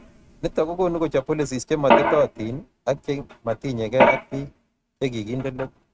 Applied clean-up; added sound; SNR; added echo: neural mask model RNNoise.